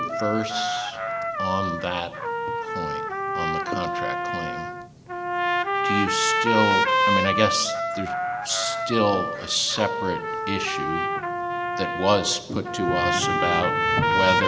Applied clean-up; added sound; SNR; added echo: none; Trumpet; -2 dB; none.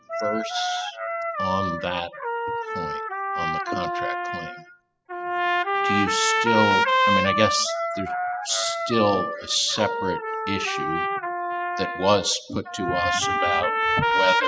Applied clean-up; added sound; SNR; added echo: classical method spectral subtraction.